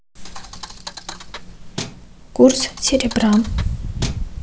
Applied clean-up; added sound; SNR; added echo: none; Thump, thud; 14 dB; none.